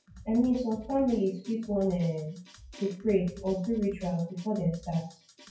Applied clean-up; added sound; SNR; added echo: classical method WPE with log-MMSE.